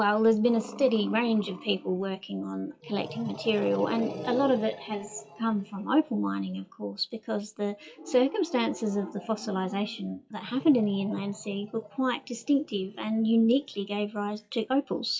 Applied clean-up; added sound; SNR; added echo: classical method WPE with log-MMSE.